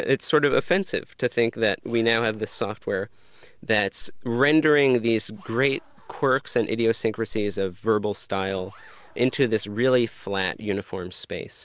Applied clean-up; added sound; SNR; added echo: none; Zipper (clothing); 18 dB; none.